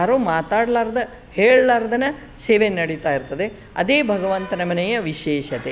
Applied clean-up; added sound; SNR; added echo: none; none; none; none.